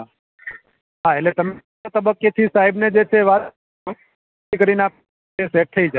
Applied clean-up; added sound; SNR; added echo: none; none; none; none.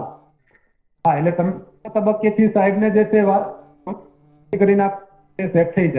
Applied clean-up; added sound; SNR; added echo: neural separator model SepFormer DNS4.